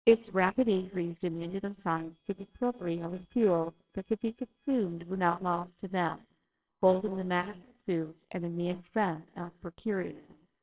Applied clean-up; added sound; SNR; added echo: neural separator model SepFormer WHAMR!.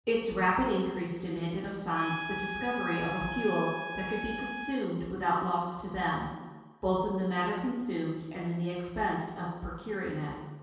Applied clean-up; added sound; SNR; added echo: none; Trumpet; 7 dB; reverberation time 1.2 s.